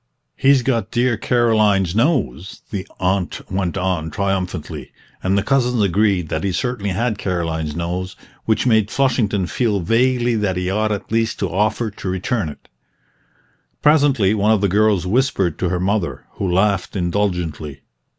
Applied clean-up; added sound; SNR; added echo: none; none; none; none.